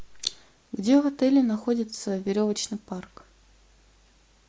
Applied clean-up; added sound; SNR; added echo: none; none; none; none.